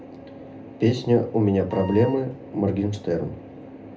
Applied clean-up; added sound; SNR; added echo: none; Wind instrument, woodwind instrument; 15 dB; reverberation time 0.3 s.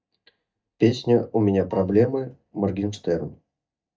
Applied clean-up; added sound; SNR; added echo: neural mask model DeepFilterNet 3.